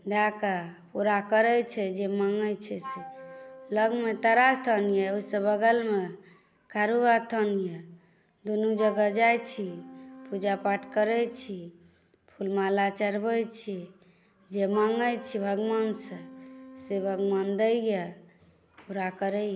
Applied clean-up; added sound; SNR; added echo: none; Wind instrument, woodwind instrument; 20 dB; none.